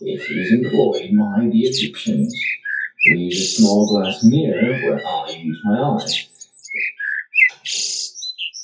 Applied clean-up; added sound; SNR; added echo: classical method WPE with log-MMSE.